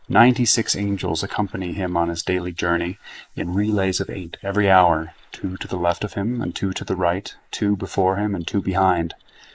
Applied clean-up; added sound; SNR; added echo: neural mask model Resemble Enhance denoiser.